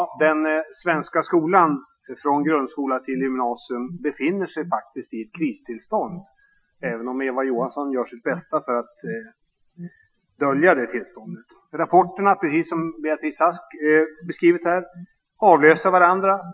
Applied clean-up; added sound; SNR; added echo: classical method Wiener filter.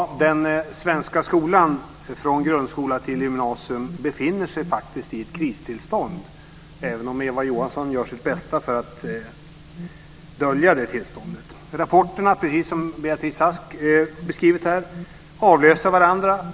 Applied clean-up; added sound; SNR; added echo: none; Alarm; 19 dB; none.